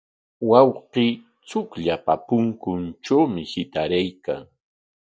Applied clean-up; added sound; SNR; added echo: none; none; none; none.